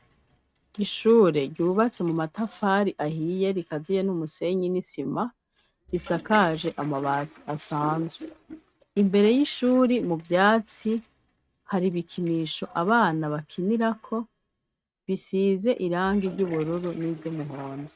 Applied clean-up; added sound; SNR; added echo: neural mask model RNNoise.